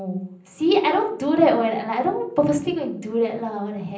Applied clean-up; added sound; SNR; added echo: none; none; none; reverberation time 0.6 s.